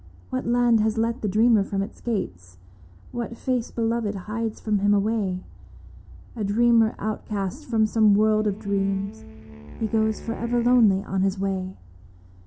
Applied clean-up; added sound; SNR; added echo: none; Wind instrument, woodwind instrument; 18 dB; none.